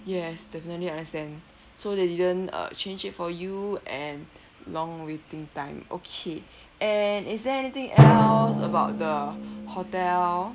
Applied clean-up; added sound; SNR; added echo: none; Drum; -1 dB; none.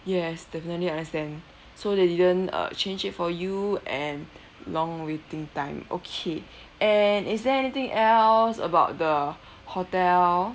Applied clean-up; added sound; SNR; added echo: none; none; none; none.